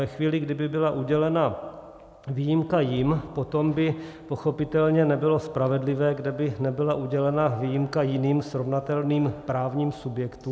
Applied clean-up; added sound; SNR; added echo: none; none; none; none.